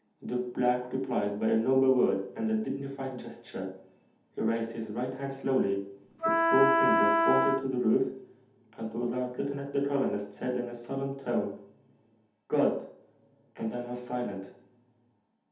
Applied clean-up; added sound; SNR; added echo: none; Wind instrument, woodwind instrument; -4 dB; reverberation time 0.6 s.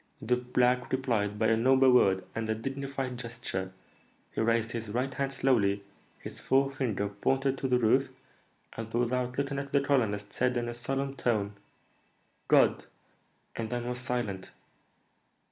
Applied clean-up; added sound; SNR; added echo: none; none; none; none.